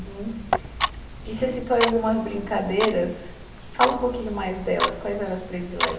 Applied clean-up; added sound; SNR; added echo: none; Clock; 5 dB; reverberation time 0.9 s.